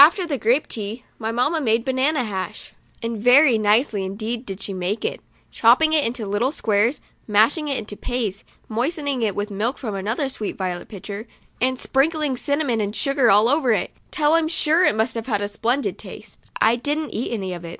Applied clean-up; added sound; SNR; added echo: none; none; none; none.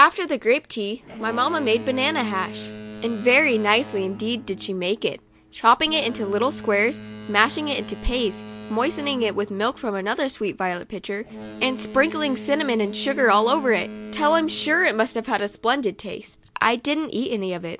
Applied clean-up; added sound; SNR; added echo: none; Boat, Water vehicle; 15 dB; none.